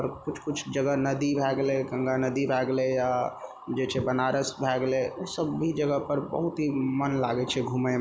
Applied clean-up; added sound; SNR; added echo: none; none; none; none.